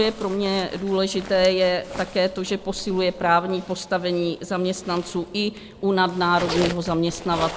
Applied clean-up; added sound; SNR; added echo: none; Zipper (clothing); 14 dB; none.